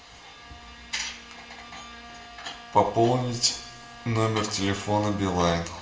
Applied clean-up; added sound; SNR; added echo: none; Bowed string instrument; 19 dB; reverberation time 0.7 s.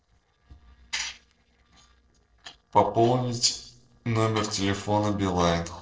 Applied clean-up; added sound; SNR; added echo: neural separator model SepFormer DNS4.